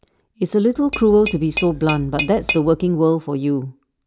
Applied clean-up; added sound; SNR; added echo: none; Tap / Glass; 8 dB; none.